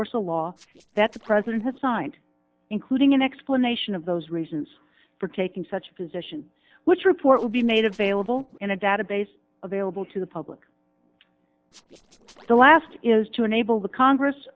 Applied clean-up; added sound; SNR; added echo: neural separator model SepFormer DNS4.